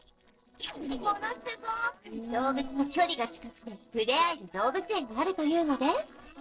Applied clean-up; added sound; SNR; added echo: neural separator model SepFormer DNS4.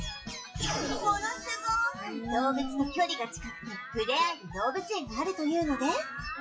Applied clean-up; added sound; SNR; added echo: classical method WPE with log-MMSE.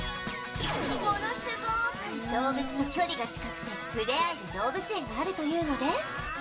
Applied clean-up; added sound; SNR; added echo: none; Whoosh, swoosh, swish; 19 dB; reverberation time 1.9 s.